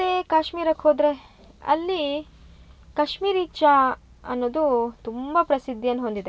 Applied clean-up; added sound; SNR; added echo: none; none; none; none.